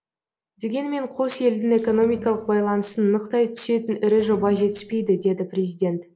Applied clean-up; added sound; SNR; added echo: none; Sink (filling or washing) / Water; 17 dB; none.